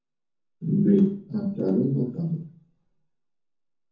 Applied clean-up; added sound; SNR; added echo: none; none; none; reverberation time 0.6 s.